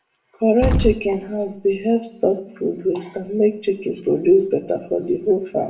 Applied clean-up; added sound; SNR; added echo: none; Explosion; 3 dB; reverberation time 0.6 s.